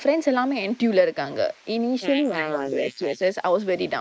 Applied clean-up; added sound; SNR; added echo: neural mask model Resemble Enhance denoiser.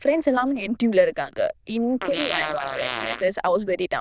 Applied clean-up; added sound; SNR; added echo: neural diffusion model UNIVERSE++.